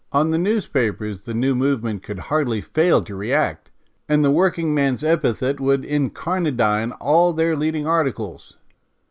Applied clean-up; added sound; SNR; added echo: none; none; none; none.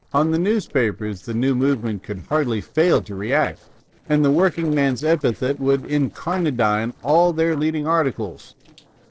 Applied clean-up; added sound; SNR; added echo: neural separator model SepFormer DNS4.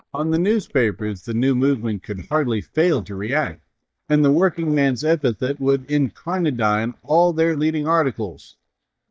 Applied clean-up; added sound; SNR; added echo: neural mask model DeepFilterNet 3.